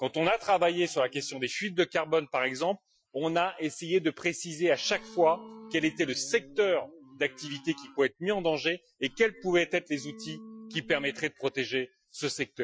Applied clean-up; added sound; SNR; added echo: classical method Wiener filter.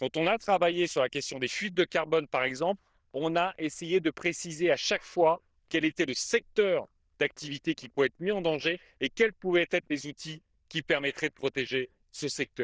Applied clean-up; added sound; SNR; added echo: neural diffusion model UNIVERSE++.